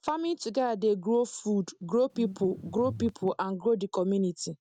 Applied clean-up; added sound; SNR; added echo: none; Bass guitar; 12 dB; none.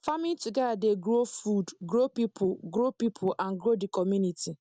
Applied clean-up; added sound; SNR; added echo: none; none; none; none.